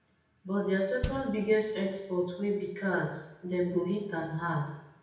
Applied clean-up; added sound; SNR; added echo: none; Bass drum; 12 dB; reverberation time 0.9 s.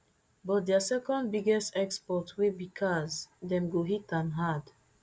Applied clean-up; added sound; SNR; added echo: none; none; none; none.